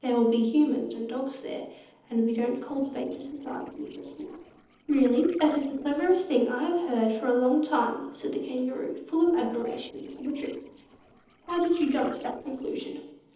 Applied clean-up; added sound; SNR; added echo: neural separator model SepFormer DNS4.